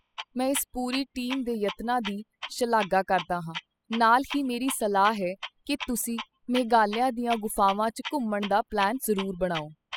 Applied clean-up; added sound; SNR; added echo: classical method spectral subtraction.